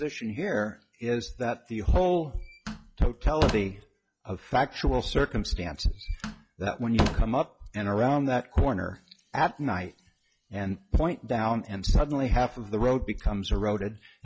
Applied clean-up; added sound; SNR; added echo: classical method log-MMSE.